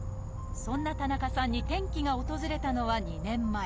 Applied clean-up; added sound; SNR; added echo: none; Insect; 2 dB; none.